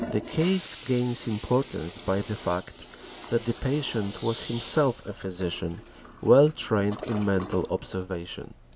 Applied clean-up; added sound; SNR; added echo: none; Toilet flush; 12 dB; none.